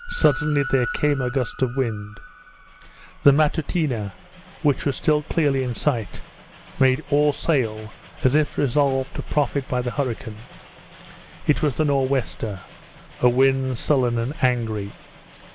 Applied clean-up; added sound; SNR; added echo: none; Train; 18 dB; none.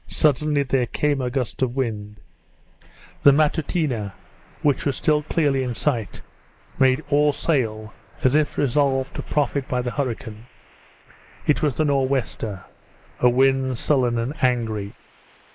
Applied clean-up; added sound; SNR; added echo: neural mask model Resemble Enhance denoiser.